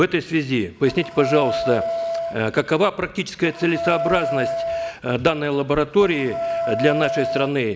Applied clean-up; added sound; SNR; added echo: none; Wind instrument, woodwind instrument; 6 dB; none.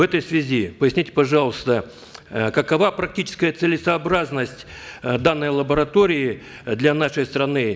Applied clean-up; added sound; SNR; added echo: none; none; none; none.